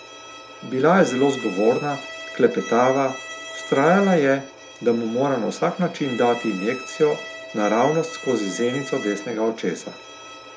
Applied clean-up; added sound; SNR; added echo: none; Bowed string instrument; 14 dB; none.